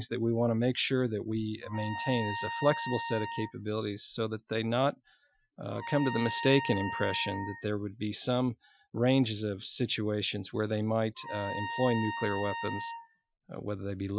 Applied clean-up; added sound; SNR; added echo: classical method Wiener filter.